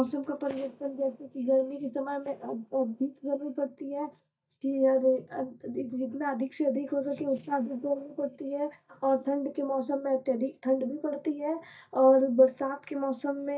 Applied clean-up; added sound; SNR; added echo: neural mask model DeepFilterNet 3.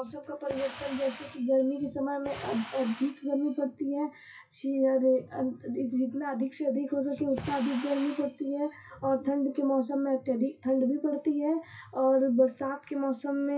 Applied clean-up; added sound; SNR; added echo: classical method WPE with log-MMSE.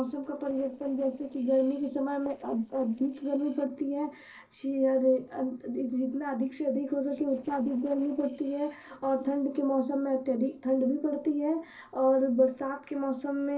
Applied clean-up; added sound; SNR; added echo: neural separator model SepFormer DNS4.